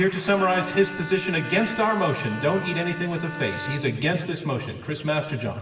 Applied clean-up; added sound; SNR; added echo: none; Bowed string instrument; 13 dB; reverberation time 1.1 s.